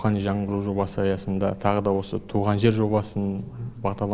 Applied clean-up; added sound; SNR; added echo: none; none; none; none.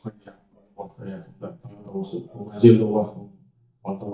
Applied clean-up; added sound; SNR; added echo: neural mask model DeepFilterNet 3.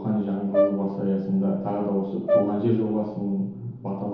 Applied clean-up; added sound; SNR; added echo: none; Brass instrument; 3 dB; reverberation time 0.8 s.